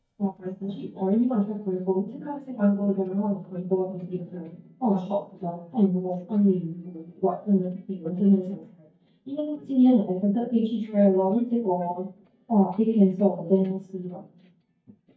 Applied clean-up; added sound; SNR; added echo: neural mask model DeepFilterNet 3.